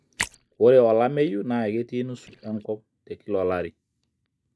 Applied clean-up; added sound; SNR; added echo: neural mask model DeepFilterNet 3.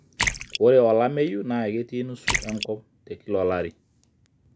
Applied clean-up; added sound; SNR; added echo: none; Splash, splatter; 8 dB; none.